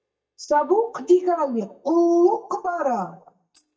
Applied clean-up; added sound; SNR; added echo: neural mask model DeepFilterNet 3.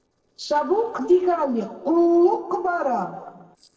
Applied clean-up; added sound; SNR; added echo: neural separator model SepFormer DNS4.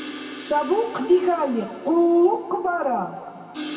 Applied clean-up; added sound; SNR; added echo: none; Crash cymbal; 16 dB; reverberation time 2.3 s.